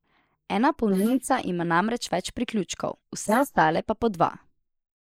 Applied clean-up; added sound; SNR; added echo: neural mask model Resemble Enhance denoiser.